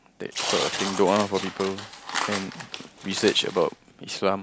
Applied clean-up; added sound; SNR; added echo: none; Tearing; 6 dB; none.